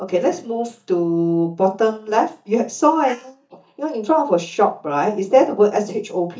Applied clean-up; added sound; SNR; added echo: neural mask model DeepFilterNet 3.